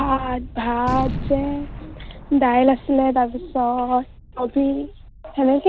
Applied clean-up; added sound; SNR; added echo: none; Gunshot, gunfire; 12 dB; none.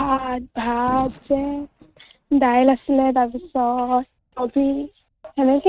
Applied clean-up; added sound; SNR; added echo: neural mask model RNNoise.